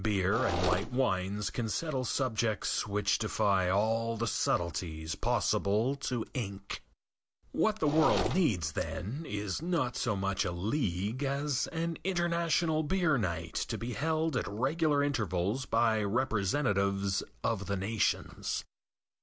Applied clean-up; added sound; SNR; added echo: none; Mechanisms; 4 dB; none.